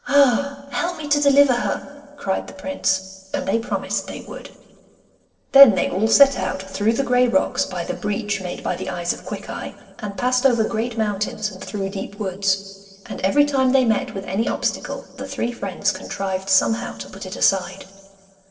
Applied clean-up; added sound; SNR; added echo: neural separator model SepFormer DNS4.